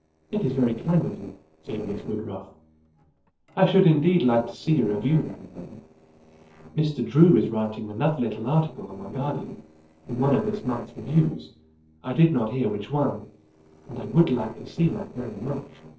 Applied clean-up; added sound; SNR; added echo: neural separator model SepFormer DNS4.